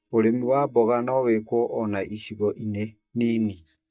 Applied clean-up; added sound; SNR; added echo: neural mask model DeepFilterNet 3.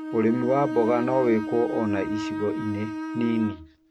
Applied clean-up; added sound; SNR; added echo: none; Bowed string instrument; 6 dB; none.